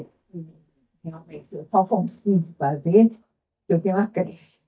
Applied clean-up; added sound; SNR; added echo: neural mask model DeepFilterNet 3.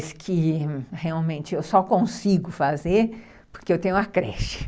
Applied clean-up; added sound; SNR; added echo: none; none; none; none.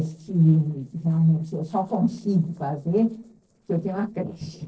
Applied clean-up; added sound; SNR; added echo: neural separator model SepFormer DNS4.